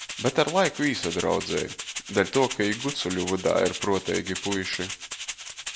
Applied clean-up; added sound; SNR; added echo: none; Rattle (instrument); 9 dB; none.